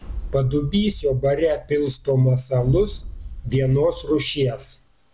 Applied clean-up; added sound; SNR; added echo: none; Boom; 13 dB; none.